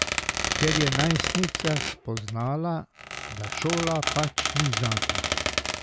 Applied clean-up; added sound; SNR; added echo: none; Squeak; 0 dB; none.